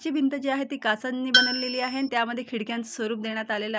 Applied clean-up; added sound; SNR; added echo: none; Tools; -4 dB; none.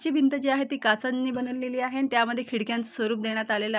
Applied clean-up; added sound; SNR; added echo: neural mask model DeepFilterNet 3.